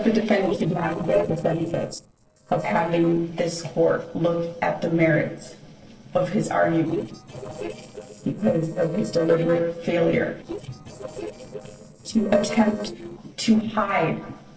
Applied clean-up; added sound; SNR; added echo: neural separator model SepFormer DNS4.